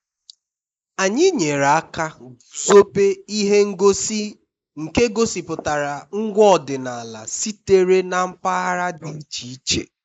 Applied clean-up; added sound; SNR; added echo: neural mask model Resemble Enhance denoiser.